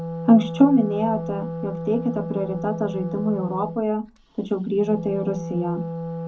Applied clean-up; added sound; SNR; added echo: none; Wind instrument, woodwind instrument; 8 dB; reverberation time 0.3 s.